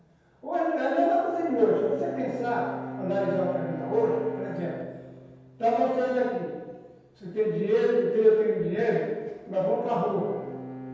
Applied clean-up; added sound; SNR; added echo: none; Bowed string instrument; 15 dB; reverberation time 1.2 s.